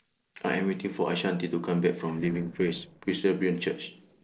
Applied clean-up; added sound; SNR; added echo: neural separator model SepFormer DNS4.